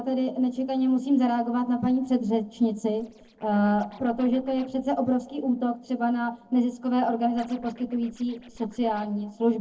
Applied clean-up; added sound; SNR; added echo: neural separator model SepFormer DNS4.